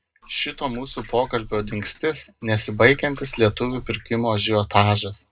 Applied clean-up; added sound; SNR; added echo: none; Liquid; 19 dB; reverberation time 0.2 s.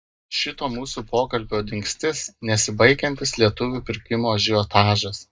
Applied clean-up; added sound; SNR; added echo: neural mask model DeepFilterNet 3.